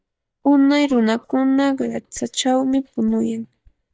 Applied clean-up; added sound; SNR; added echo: neural mask model DeepFilterNet 3.